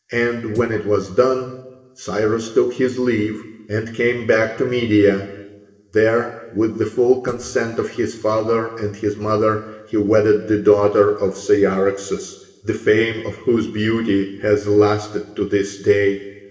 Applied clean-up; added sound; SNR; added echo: neural separator model SepFormer DNS4.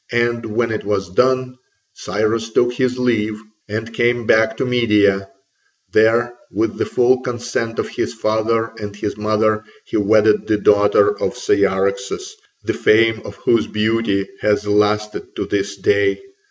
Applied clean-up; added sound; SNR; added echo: none; none; none; none.